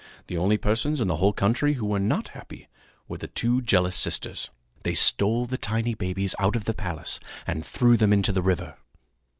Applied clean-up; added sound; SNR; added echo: none; none; none; none.